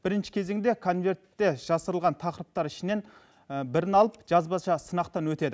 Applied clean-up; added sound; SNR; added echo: none; none; none; none.